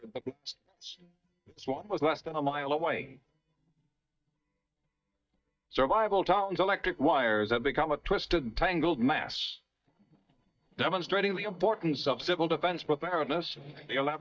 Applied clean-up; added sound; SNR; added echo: neural mask model DeepFilterNet 3.